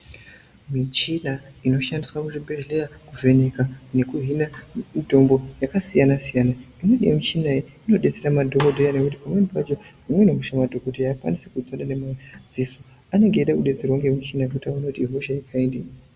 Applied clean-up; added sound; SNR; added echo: none; none; none; none.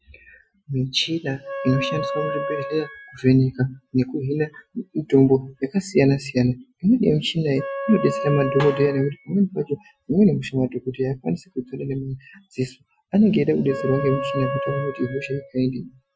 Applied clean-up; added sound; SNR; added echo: classical method Wiener filter.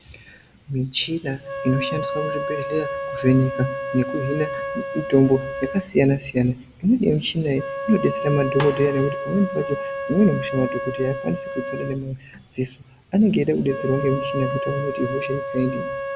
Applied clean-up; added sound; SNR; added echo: none; Wind instrument, woodwind instrument; 7 dB; none.